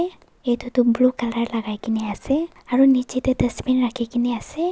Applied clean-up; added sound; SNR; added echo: none; none; none; none.